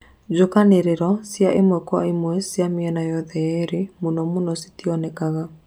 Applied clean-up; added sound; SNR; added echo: none; none; none; none.